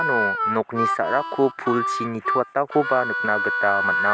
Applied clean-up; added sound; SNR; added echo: none; Harmonica; 1 dB; none.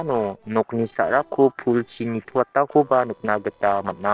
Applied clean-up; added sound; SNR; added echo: neural separator model SepFormer DNS4.